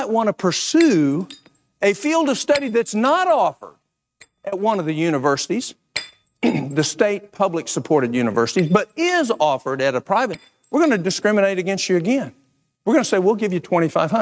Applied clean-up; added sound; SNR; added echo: neural mask model RNNoise.